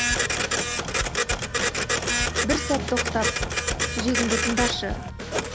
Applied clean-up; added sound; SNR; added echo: none; Printer; -3 dB; none.